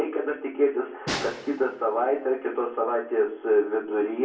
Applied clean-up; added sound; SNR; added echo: none; Snare drum; 14 dB; reverberation time 0.4 s.